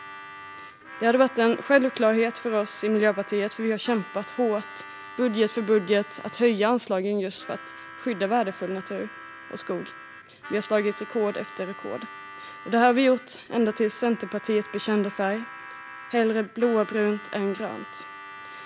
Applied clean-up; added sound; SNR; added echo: none; Harmonica; 16 dB; none.